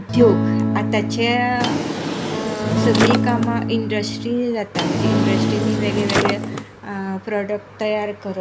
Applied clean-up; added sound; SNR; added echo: none; Acoustic guitar / Strum + Drawer open or close; -2 dB; none.